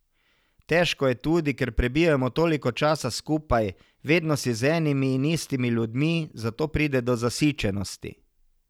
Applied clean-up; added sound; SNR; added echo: none; none; none; none.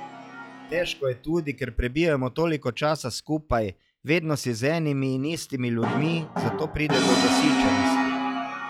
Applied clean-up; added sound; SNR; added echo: classical method log-MMSE.